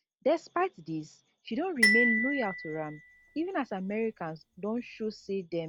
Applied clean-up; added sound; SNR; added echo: none; Glockenspiel; 0 dB; none.